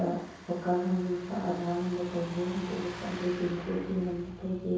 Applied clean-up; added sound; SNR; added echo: none; Truck; 14 dB; reverberation time 0.7 s.